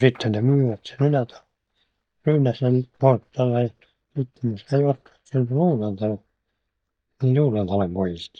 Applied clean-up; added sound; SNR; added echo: neural mask model DeepFilterNet 3.